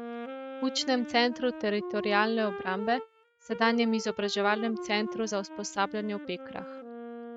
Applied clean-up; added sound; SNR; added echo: neural mask model RNNoise.